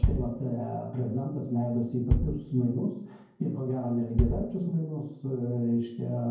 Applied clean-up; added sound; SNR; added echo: none; Bass drum; 4 dB; reverberation time 0.9 s.